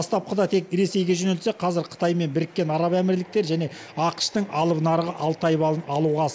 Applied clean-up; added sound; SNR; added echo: none; none; none; none.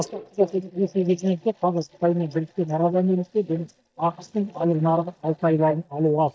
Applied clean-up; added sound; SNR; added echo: neural mask model DeepFilterNet 3.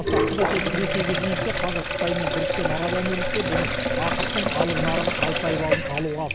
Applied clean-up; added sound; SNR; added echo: none; Sink (filling or washing); -4 dB; none.